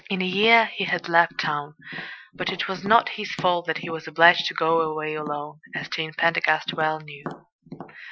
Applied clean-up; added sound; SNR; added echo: classical method Wiener filter.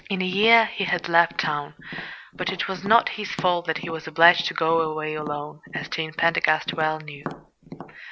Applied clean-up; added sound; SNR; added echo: none; Tap; 16 dB; none.